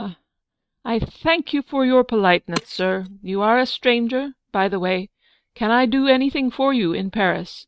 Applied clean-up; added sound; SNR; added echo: neural mask model RNNoise.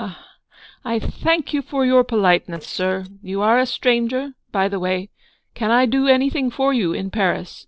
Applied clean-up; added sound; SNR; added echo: neural separator model SepFormer DNS4.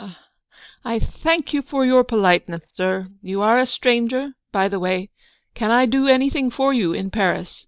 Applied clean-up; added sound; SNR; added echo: neural mask model DeepFilterNet 3.